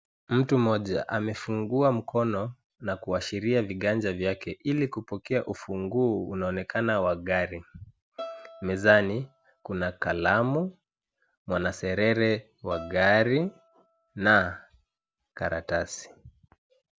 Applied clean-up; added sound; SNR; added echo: none; Bowed string instrument; 20 dB; none.